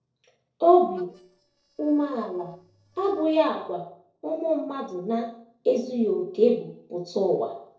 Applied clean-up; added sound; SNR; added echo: neural separator model SepFormer DNS4.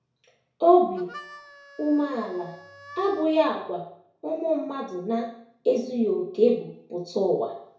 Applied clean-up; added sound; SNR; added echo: none; Harmonica; 20 dB; reverberation time 0.6 s.